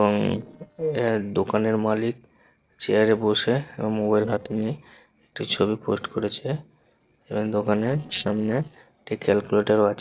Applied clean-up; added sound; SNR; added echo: neural separator model SepFormer DNS4.